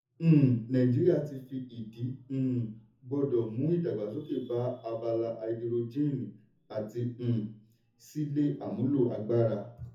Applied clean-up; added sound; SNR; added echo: none; none; none; reverberation time 0.5 s.